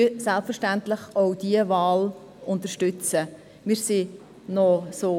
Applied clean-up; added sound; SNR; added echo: none; none; none; none.